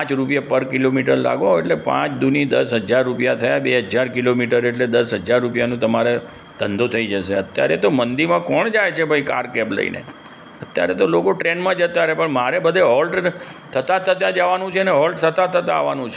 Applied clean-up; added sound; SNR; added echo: none; none; none; none.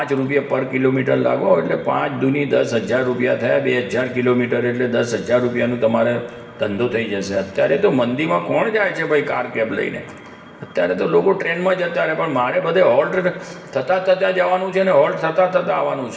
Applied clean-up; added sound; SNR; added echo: none; none; none; reverberation time 1.8 s.